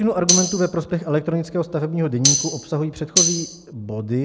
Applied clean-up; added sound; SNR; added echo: none; Tambourine; -2 dB; none.